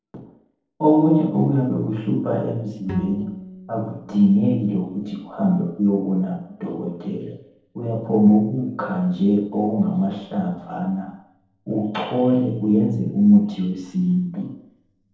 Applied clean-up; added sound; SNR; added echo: neural separator model SepFormer DNS4.